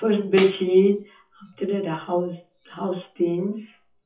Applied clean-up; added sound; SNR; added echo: classical method WPE with log-MMSE.